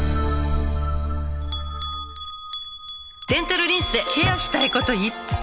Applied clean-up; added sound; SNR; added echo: none; Bell; 6 dB; none.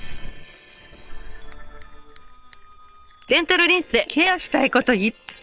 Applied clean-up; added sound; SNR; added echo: neural separator model SepFormer WHAM!.